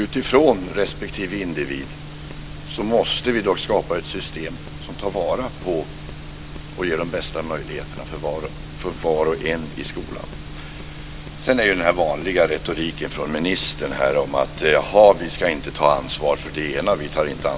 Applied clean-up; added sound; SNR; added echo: none; none; none; none.